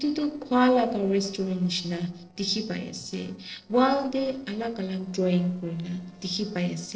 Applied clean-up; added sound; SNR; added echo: neural separator model SepFormer DNS4.